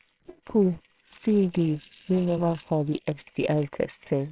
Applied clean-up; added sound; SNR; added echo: neural separator model SepFormer WHAMR!.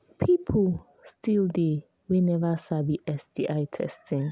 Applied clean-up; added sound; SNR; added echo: none; none; none; none.